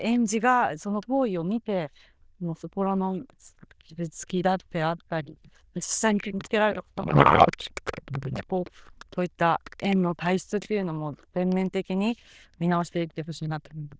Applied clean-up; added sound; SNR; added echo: neural diffusion model UNIVERSE++.